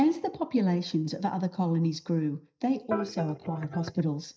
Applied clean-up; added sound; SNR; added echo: neural mask model DeepFilterNet 3.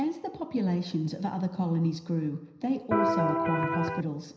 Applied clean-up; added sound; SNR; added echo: none; Electric guitar; -3 dB; reverberation time 0.9 s.